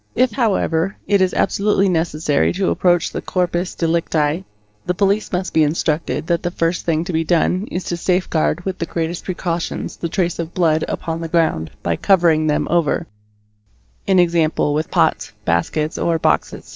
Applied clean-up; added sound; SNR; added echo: neural separator model SepFormer DNS4.